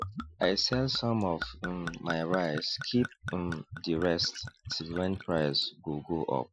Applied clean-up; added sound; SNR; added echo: classical method Wiener filter.